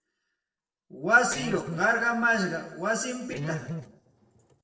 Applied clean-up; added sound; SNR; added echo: neural separator model SepFormer DNS4.